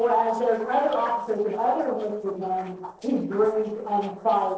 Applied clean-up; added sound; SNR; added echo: neural separator model SepFormer DNS4.